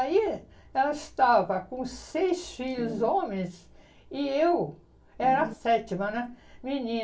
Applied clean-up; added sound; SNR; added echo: none; Organ; 8 dB; reverberation time 0.2 s.